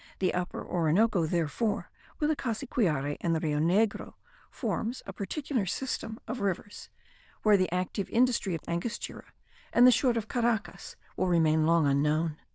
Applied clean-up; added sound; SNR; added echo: neural diffusion model UNIVERSE++.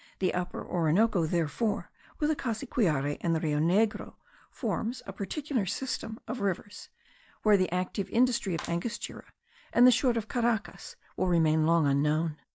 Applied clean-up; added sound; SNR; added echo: neural mask model DeepFilterNet 3.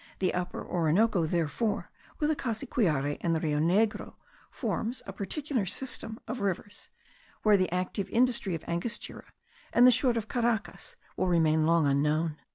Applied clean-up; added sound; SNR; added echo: none; none; none; none.